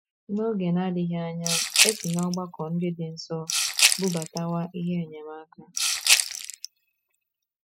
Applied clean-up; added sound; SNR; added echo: classical method spectral subtraction.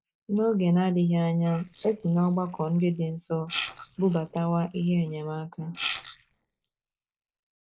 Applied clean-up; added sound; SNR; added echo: neural mask model Resemble Enhance denoiser.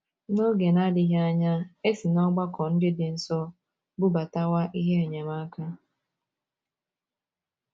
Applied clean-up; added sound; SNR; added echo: none; none; none; none.